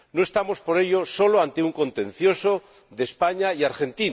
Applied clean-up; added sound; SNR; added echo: none; none; none; none.